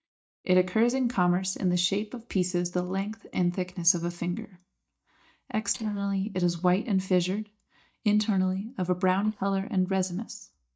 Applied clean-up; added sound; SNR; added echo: neural mask model DeepFilterNet 3.